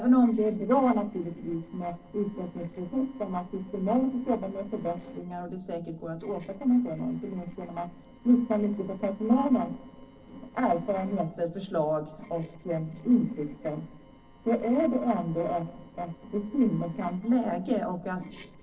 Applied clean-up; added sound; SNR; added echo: neural separator model SepFormer DNS4.